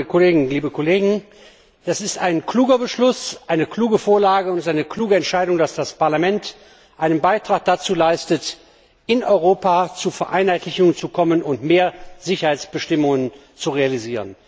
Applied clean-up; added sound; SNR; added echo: none; none; none; none.